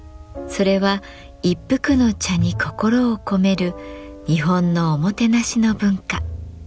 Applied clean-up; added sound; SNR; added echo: none; none; none; none.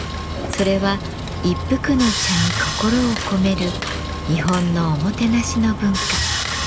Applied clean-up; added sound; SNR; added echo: none; Sawing; 4 dB; none.